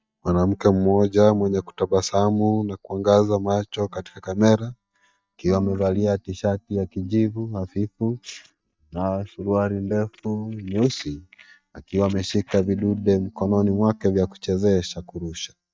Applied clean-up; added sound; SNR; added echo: neural mask model DeepFilterNet 3.